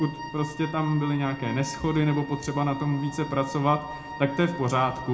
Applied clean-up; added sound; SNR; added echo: none; Wind instrument, woodwind instrument; 13 dB; reverberation time 0.3 s.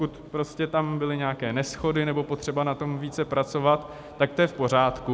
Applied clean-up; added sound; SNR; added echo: none; none; none; none.